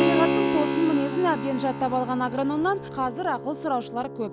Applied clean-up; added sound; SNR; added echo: none; Keyboard (musical); 2 dB; none.